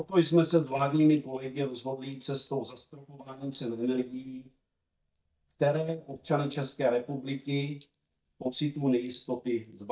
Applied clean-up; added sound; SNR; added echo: neural mask model DeepFilterNet 3.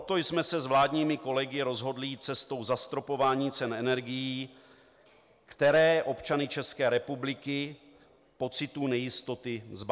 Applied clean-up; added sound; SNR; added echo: none; none; none; none.